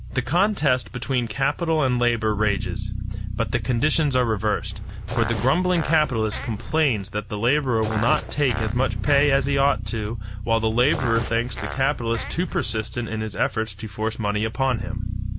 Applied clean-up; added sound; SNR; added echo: none; Bass guitar + Fart; 6 dB; none.